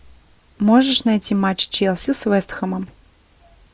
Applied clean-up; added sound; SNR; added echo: none; none; none; none.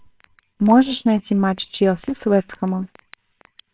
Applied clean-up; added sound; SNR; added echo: neural separator model SepFormer WHAMR!.